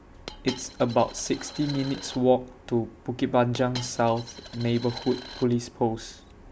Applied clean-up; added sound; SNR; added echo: none; Coin (dropping); 15 dB; none.